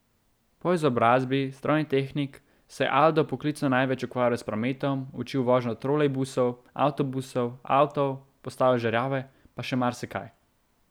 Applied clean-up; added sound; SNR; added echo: none; none; none; none.